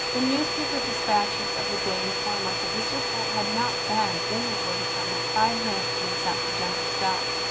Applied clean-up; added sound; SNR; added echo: none; Domestic sounds, home sounds; -3 dB; none.